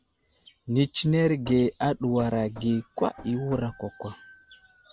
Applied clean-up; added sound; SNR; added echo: none; Knock / Wood; 19 dB; none.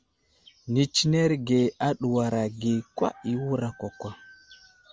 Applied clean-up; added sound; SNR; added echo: none; none; none; none.